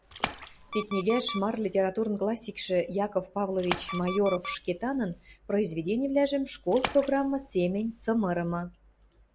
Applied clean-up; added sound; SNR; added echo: none; Alarm + Splash, splatter; 11 dB; none.